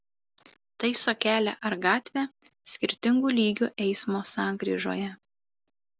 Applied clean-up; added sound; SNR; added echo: none; none; none; none.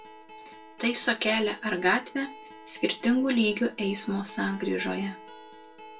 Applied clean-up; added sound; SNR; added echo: none; Acoustic guitar; 19 dB; reverberation time 0.2 s.